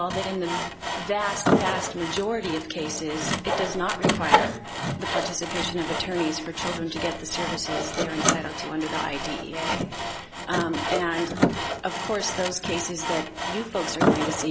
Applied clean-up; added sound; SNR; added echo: none; Sawing; -2 dB; none.